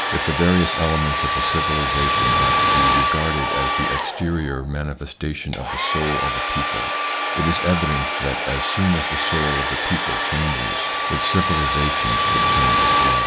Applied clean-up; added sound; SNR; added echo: none; Domestic sounds, home sounds; -4 dB; none.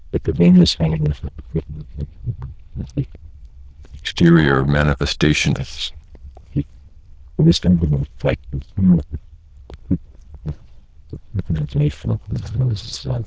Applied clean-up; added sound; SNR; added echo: neural diffusion model UNIVERSE++.